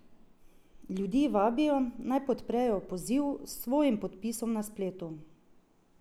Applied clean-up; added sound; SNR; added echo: none; Rain; 19 dB; none.